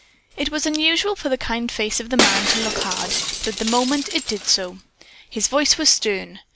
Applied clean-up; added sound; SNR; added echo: none; Shatter; 5 dB; none.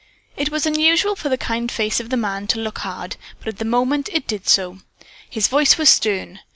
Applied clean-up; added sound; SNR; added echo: none; none; none; none.